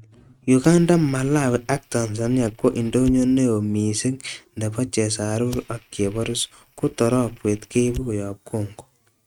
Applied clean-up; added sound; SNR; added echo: neural mask model RNNoise.